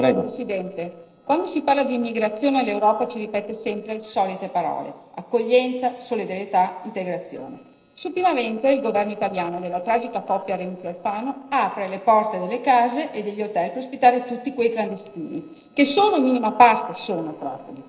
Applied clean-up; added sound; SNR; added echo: neural separator model SepFormer DNS4.